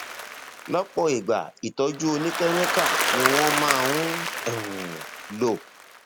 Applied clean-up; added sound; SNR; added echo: none; Applause; 1 dB; none.